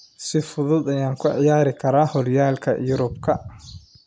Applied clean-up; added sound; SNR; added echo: none; none; none; none.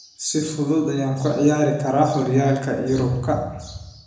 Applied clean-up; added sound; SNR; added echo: none; none; none; reverberation time 0.9 s.